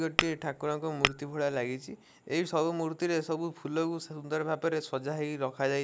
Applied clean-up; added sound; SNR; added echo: none; Tap / Glass; 1 dB; none.